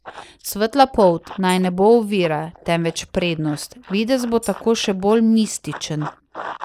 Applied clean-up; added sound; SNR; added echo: neural mask model Resemble Enhance denoiser.